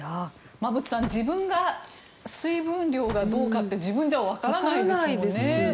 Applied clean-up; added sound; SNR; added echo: none; Slam; 19 dB; none.